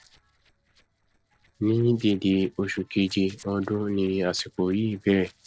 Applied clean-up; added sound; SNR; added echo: neural separator model SepFormer DNS4.